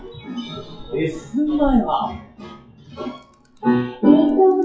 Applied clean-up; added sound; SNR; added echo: classical method WPE with log-MMSE.